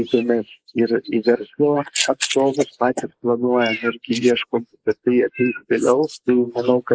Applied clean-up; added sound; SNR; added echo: neural mask model Resemble Enhance denoiser.